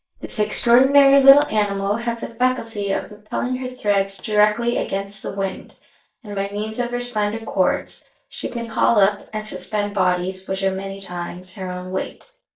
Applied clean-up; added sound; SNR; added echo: neural mask model DeepFilterNet 3.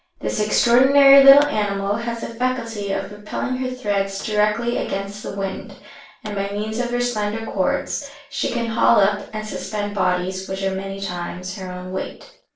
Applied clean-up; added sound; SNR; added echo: neural separator model SepFormer DNS4.